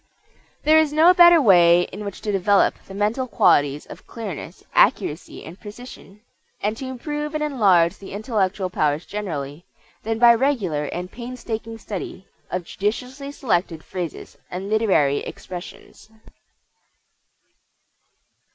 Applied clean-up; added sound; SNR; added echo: none; none; none; none.